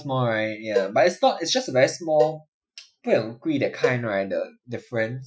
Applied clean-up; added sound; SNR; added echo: classical method Wiener filter.